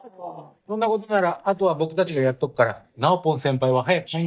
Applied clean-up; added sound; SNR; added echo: neural mask model DeepFilterNet 3.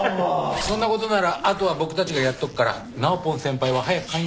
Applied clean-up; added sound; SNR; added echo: none; Zipper (clothing); 15 dB; none.